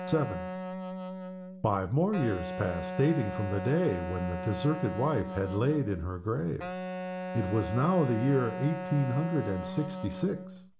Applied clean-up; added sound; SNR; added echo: none; Wind instrument, woodwind instrument; 7 dB; none.